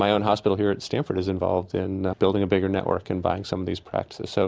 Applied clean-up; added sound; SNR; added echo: none; none; none; none.